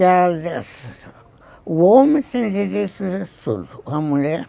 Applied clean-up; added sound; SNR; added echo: none; none; none; none.